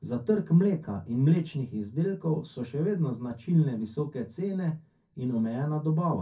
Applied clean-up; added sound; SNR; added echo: none; none; none; reverberation time 0.3 s.